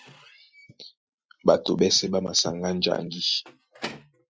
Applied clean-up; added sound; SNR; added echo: classical method Wiener filter.